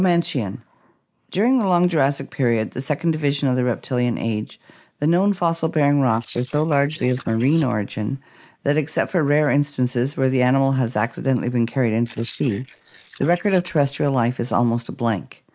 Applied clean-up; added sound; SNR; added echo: neural mask model Resemble Enhance denoiser.